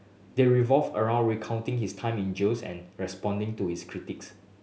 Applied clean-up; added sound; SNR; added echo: none; none; none; none.